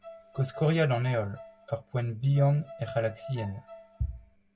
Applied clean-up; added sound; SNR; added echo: none; Bowed string instrument; 17 dB; none.